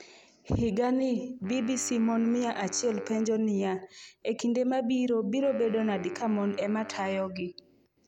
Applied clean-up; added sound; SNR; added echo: none; Wind instrument, woodwind instrument; 19 dB; none.